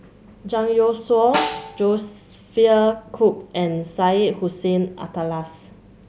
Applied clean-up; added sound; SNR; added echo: none; Snare drum; 9 dB; none.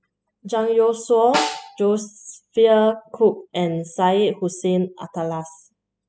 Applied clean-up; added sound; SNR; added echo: classical method spectral subtraction.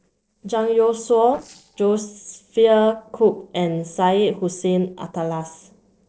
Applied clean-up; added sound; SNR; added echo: neural separator model SepFormer DNS4.